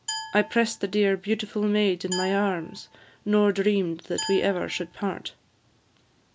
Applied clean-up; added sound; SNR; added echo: none; Glass; 14 dB; none.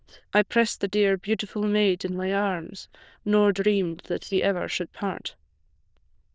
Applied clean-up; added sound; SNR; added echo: neural diffusion model UNIVERSE++.